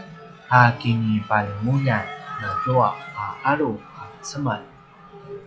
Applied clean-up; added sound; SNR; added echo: classical method log-MMSE.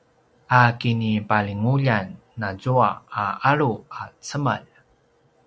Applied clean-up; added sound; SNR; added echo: none; none; none; none.